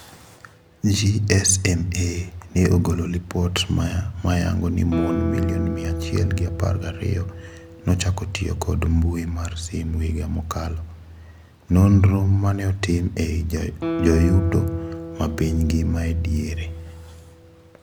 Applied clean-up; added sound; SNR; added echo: none; Guitar; 13 dB; none.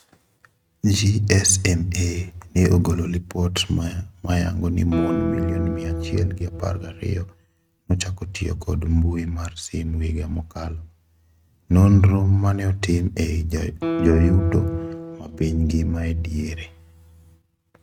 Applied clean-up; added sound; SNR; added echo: neural mask model RNNoise.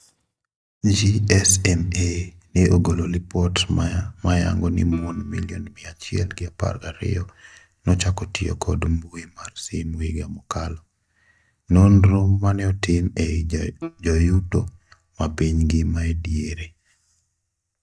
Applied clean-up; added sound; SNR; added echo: neural mask model DeepFilterNet 3.